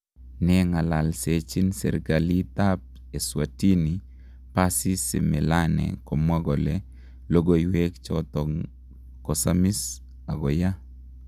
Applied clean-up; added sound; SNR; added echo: none; none; none; none.